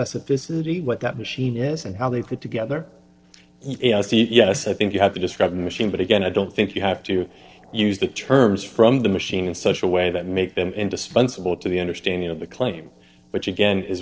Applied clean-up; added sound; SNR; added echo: neural separator model SepFormer DNS4.